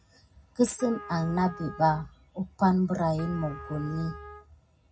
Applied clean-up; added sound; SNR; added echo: none; Trumpet; 16 dB; reverberation time 0.4 s.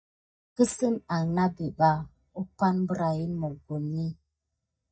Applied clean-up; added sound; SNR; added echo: neural mask model DeepFilterNet 3.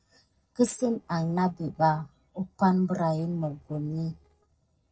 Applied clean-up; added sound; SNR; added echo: neural separator model SepFormer DNS4.